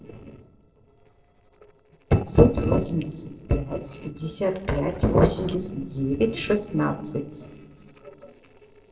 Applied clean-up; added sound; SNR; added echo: neural separator model SepFormer DNS4.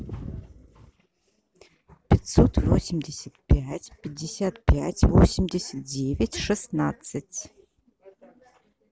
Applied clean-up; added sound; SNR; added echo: none; none; none; none.